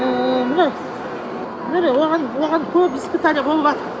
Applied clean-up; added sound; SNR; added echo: none; none; none; none.